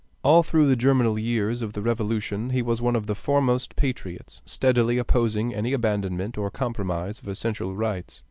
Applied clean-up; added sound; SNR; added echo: none; none; none; none.